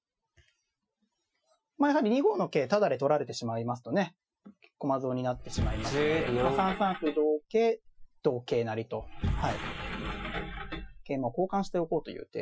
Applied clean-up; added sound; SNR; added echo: classical method Wiener filter.